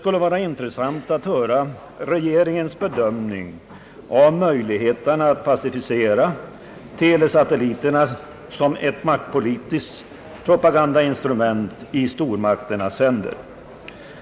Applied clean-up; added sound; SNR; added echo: none; none; none; none.